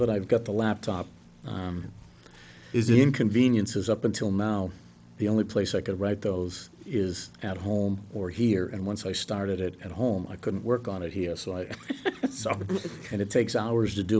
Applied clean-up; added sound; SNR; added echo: none; none; none; none.